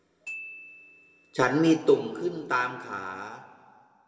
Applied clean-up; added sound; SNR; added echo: none; Glockenspiel; 19 dB; reverberation time 1.7 s.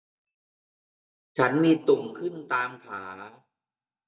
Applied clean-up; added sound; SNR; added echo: neural mask model DeepFilterNet 3.